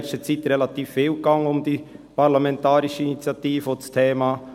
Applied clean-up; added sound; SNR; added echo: none; none; none; none.